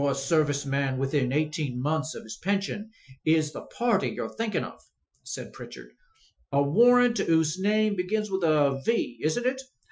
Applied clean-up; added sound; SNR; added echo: classical method Wiener filter.